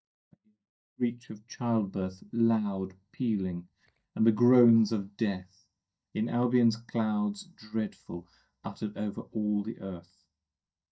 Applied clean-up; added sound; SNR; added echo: neural mask model DeepFilterNet 3.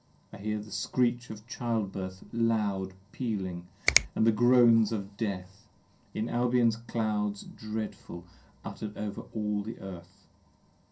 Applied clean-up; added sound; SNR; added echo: none; Finger snapping; 2 dB; reverberation time 0.3 s.